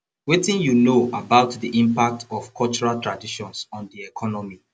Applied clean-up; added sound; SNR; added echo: none; none; none; none.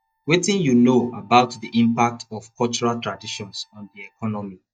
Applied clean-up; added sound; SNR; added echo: neural mask model DeepFilterNet 3.